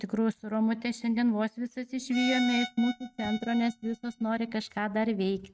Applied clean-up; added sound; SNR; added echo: neural mask model RNNoise.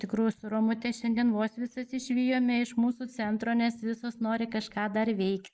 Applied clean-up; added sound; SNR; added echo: neural mask model Resemble Enhance denoiser.